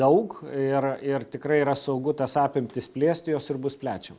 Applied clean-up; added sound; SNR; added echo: none; none; none; none.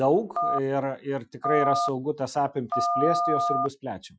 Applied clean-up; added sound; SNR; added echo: classical method Wiener filter.